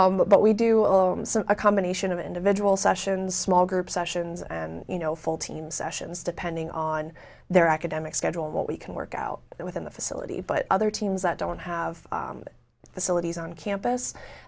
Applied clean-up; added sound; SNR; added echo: none; none; none; none.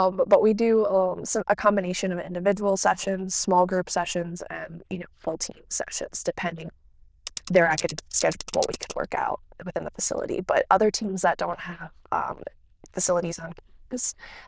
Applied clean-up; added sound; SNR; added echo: neural diffusion model UNIVERSE++.